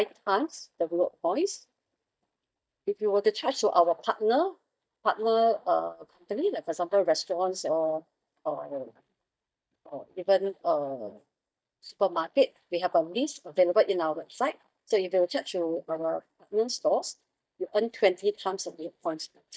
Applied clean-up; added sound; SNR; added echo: neural mask model DeepFilterNet 3.